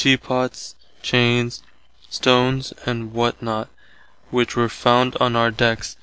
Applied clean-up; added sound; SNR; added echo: none; none; none; none.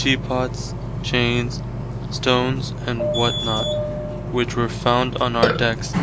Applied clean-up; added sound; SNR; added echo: none; Burping, eructation; 2 dB; none.